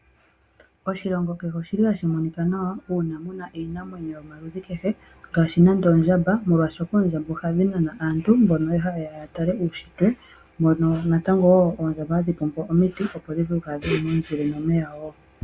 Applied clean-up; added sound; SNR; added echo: none; none; none; none.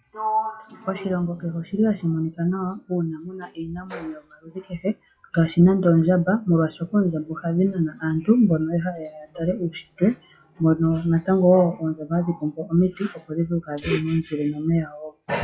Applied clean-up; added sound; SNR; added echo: classical method log-MMSE.